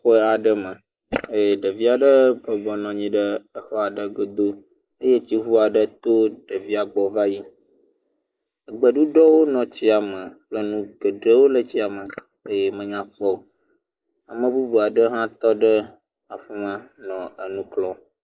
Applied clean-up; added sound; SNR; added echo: neural mask model Resemble Enhance denoiser.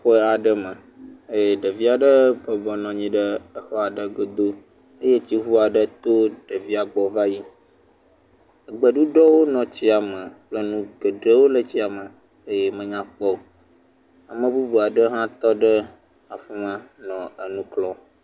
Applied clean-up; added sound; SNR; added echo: none; none; none; none.